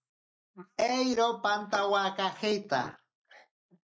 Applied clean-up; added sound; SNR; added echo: neural mask model Resemble Enhance denoiser.